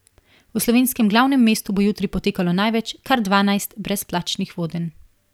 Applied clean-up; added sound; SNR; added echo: none; none; none; none.